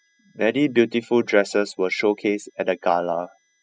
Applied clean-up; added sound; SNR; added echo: classical method spectral subtraction.